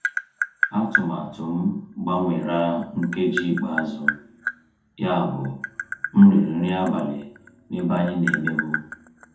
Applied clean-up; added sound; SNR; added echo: none; Tap; 8 dB; reverberation time 0.6 s.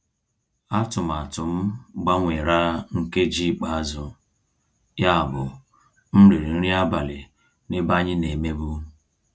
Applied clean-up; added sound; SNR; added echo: none; none; none; none.